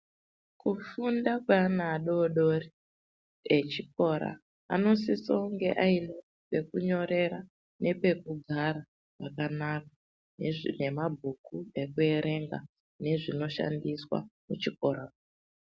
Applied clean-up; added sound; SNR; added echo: none; none; none; none.